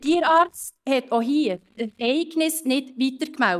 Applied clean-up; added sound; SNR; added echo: neural mask model DeepFilterNet 3.